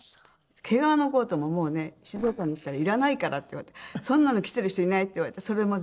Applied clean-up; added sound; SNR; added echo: neural separator model SepFormer DNS4.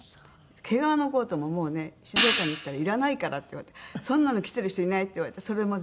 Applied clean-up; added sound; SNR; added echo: none; Hi-hat; -3 dB; none.